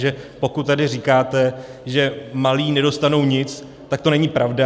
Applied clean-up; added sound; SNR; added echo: none; none; none; none.